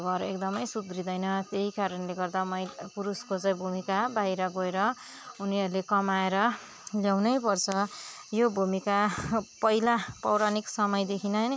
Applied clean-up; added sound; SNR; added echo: none; none; none; none.